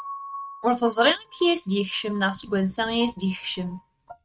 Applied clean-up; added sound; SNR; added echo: neural mask model RNNoise.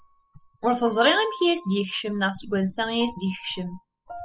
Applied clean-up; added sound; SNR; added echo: classical method spectral subtraction.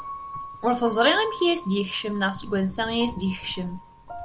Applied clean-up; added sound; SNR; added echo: none; Piano; 13 dB; none.